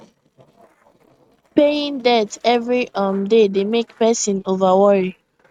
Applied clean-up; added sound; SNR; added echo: neural mask model RNNoise.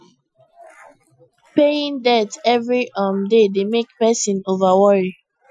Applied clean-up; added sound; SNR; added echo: classical method Wiener filter.